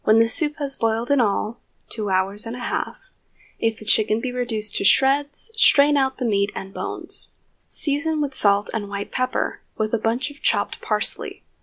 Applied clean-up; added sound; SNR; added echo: none; none; none; none.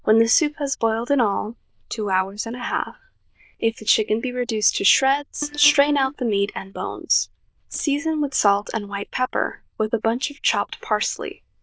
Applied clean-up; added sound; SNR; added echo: neural diffusion model UNIVERSE++.